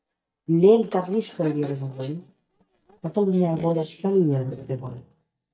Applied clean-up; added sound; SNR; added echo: neural mask model DeepFilterNet 3.